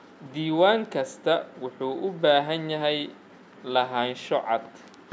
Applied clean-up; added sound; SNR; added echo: none; none; none; none.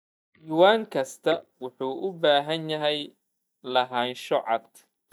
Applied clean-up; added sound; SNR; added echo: neural mask model DeepFilterNet 3.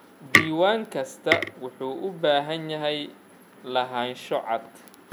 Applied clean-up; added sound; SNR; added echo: none; Tick; -1 dB; none.